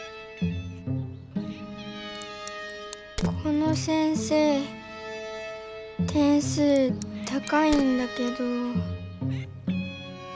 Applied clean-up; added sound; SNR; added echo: none; Meow + Crack; 17 dB; none.